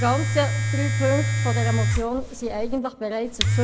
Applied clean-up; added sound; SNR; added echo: none; Domestic sounds, home sounds; -3 dB; none.